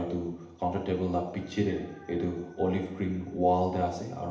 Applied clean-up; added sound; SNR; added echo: none; none; none; reverberation time 0.8 s.